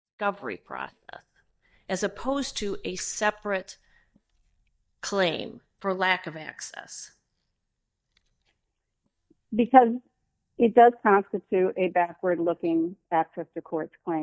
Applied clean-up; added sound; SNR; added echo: neural mask model DeepFilterNet 3.